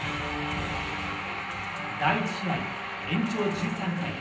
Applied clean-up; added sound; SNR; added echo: none; Brass instrument; 16 dB; reverberation time 0.6 s.